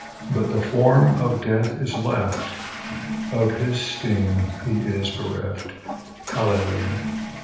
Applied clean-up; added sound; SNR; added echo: none; Toilet flush / Water; 11 dB; reverberation time 0.9 s.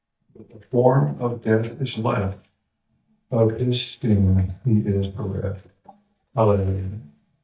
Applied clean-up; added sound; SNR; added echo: neural mask model DeepFilterNet 3.